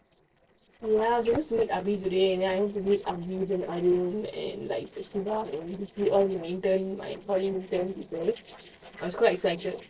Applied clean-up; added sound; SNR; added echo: neural separator model SepFormer DNS4.